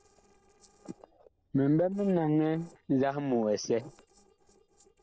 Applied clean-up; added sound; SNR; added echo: neural separator model SepFormer DNS4.